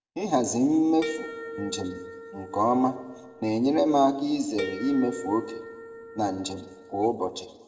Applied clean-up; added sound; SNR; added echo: none; Harp; 12 dB; reverberation time 1.2 s.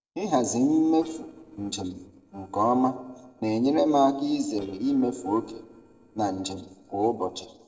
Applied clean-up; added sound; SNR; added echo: neural separator model SepFormer DNS4.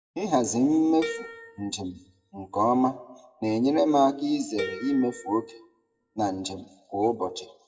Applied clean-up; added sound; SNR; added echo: classical method WPE with log-MMSE.